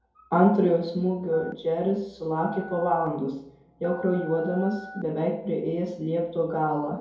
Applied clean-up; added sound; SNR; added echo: none; Telephone; 17 dB; reverberation time 2.6 s.